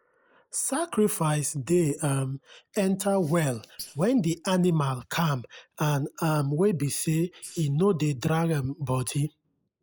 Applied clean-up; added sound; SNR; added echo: neural mask model Resemble Enhance denoiser.